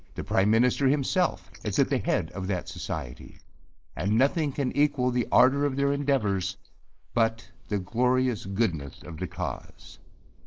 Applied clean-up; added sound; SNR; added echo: neural mask model Resemble Enhance denoiser.